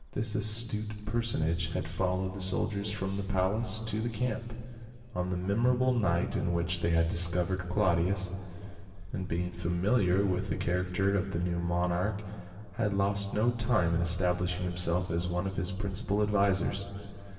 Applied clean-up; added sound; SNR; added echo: none; Bird; 19 dB; reverberation time 2.5 s.